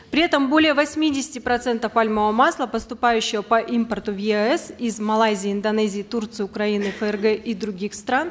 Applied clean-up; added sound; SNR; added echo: none; none; none; none.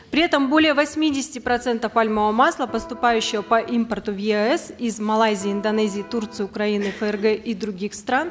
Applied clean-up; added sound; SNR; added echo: none; Electric guitar; 17 dB; none.